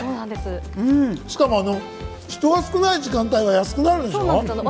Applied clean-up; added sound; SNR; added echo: none; none; none; none.